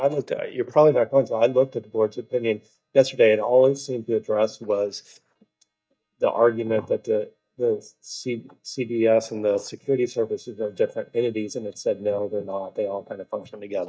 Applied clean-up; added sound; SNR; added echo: neural mask model DeepFilterNet 3.